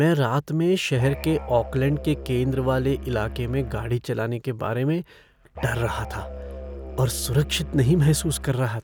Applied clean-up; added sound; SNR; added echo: none; Musical instrument; 12 dB; none.